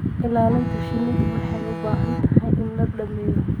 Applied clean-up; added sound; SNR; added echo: none; Bowed string instrument; 10 dB; none.